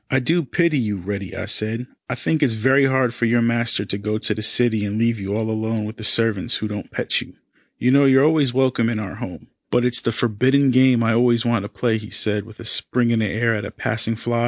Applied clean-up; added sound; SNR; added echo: none; none; none; none.